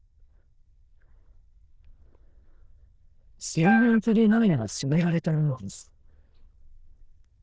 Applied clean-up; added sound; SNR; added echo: neural diffusion model UNIVERSE++.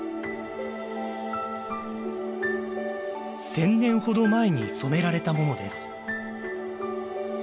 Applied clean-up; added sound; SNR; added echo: none; none; none; none.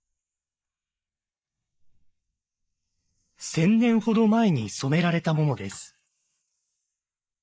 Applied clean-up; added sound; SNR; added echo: neural mask model Resemble Enhance denoiser.